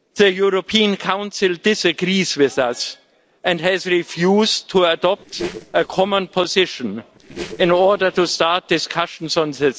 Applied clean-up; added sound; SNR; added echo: neural separator model SepFormer DNS4.